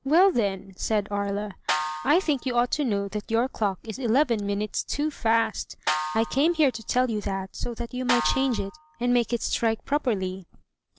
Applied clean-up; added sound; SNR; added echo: none; Snare drum; 8 dB; none.